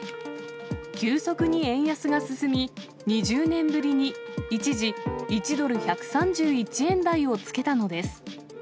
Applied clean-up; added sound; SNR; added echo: none; Wind instrument, woodwind instrument; 15 dB; none.